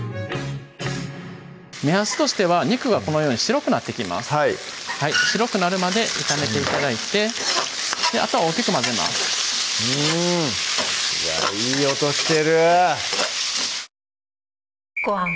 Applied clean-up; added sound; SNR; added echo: none; none; none; none.